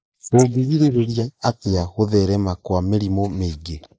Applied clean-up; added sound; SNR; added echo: neural mask model Resemble Enhance denoiser.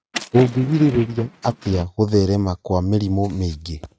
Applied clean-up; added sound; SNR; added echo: neural mask model RNNoise.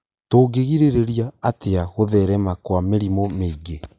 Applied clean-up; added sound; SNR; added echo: none; none; none; none.